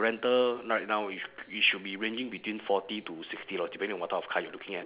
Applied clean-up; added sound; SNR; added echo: none; none; none; none.